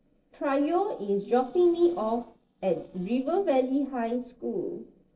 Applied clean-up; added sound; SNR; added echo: neural separator model SepFormer DNS4.